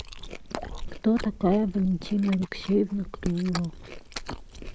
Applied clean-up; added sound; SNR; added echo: neural mask model Resemble Enhance denoiser.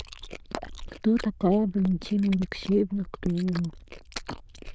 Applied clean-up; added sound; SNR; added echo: neural diffusion model UNIVERSE++.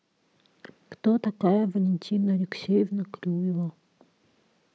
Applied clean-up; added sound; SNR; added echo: none; none; none; none.